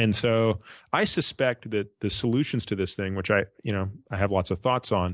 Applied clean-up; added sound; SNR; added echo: none; none; none; none.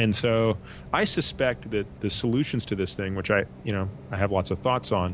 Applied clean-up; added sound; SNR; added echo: none; Bus; 16 dB; none.